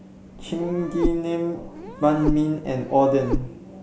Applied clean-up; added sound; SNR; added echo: none; Meow; 6 dB; none.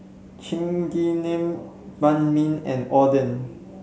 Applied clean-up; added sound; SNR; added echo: none; none; none; none.